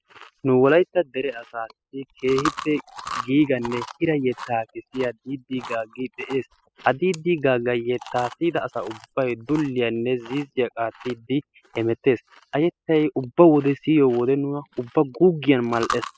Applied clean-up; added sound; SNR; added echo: classical method spectral subtraction.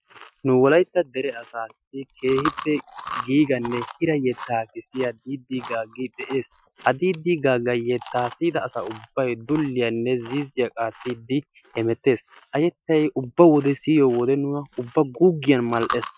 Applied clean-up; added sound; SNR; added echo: classical method Wiener filter.